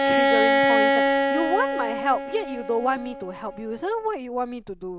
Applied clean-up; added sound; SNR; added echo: none; Bowed string instrument; -4 dB; none.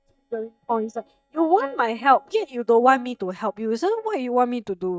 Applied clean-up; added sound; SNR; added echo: neural mask model DeepFilterNet 3.